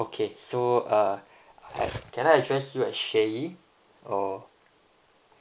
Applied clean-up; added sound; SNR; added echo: none; Cutlery, silverware; 14 dB; none.